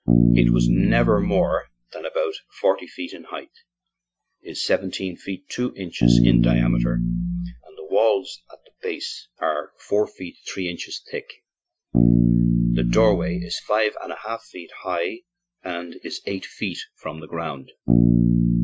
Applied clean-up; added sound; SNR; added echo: classical method Wiener filter.